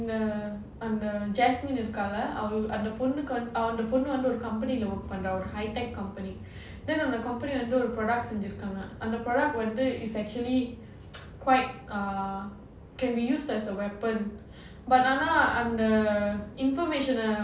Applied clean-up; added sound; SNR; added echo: none; Bowed string instrument; 17 dB; none.